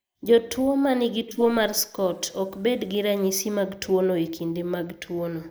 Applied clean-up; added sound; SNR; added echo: neural mask model Resemble Enhance denoiser.